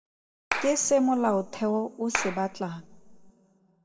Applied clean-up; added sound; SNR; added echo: none; Clapping; 7 dB; reverberation time 1.4 s.